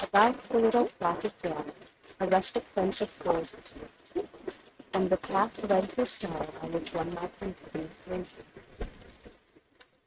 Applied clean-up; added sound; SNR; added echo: neural mask model RNNoise.